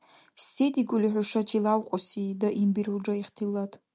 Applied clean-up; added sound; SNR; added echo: none; none; none; none.